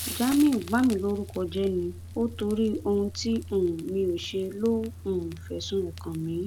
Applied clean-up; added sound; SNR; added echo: none; Idling / Engine starting / Accelerating, revving, vroom / Car + Frying (food); 13 dB; none.